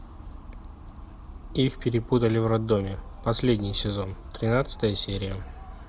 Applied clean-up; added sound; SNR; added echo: none; none; none; none.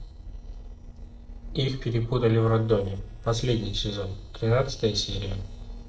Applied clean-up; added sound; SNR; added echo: neural separator model SepFormer DNS4.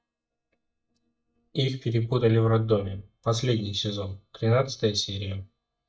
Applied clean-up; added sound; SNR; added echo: neural mask model DeepFilterNet 3.